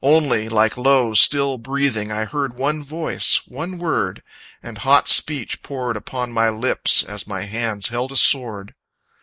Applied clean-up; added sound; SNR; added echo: neural mask model Resemble Enhance denoiser.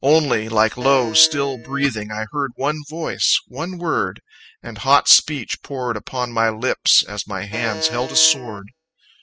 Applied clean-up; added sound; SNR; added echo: classical method spectral subtraction.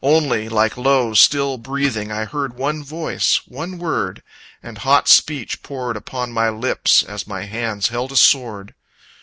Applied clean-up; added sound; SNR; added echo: none; none; none; none.